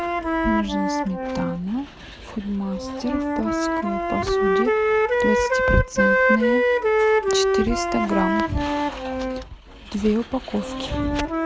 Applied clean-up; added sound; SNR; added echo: none; Wind instrument, woodwind instrument; -4 dB; none.